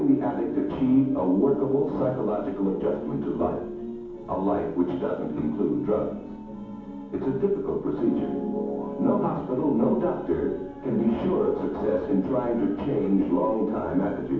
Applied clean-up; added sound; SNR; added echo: none; none; none; reverberation time 1.2 s.